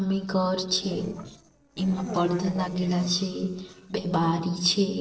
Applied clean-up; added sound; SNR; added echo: neural separator model SepFormer DNS4.